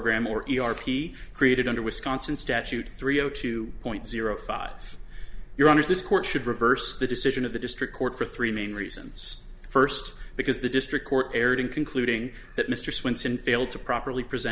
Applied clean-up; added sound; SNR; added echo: none; none; none; none.